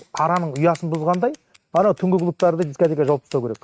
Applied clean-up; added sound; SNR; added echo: neural mask model RNNoise.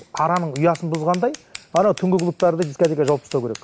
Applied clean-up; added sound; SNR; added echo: none; Scissors; 20 dB; none.